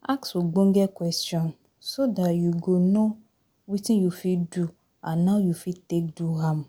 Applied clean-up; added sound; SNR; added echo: none; none; none; none.